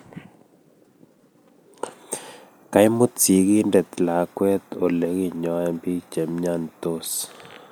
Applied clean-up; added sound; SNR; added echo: none; none; none; none.